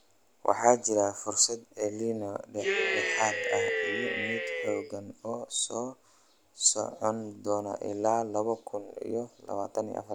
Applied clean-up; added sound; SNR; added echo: none; Cheering; 0 dB; none.